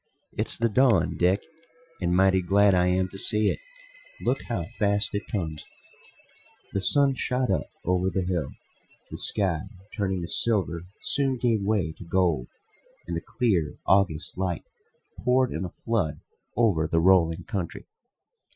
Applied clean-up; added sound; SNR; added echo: classical method Wiener filter.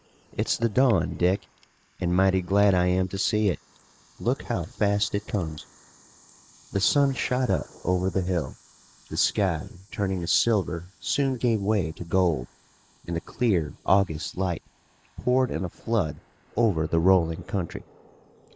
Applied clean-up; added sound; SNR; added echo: neural mask model Resemble Enhance denoiser.